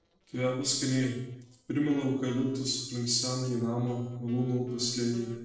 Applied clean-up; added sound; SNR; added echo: neural separator model SepFormer DNS4.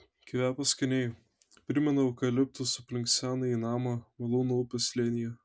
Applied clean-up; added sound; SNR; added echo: none; none; none; none.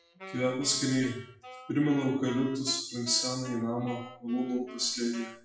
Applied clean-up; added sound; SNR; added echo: classical method WPE with log-MMSE.